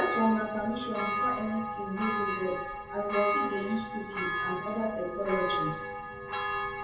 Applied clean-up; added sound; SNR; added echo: none; Church bell; 1 dB; reverberation time 1.0 s.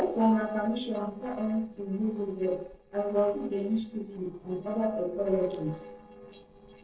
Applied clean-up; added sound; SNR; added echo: neural separator model SepFormer DNS4.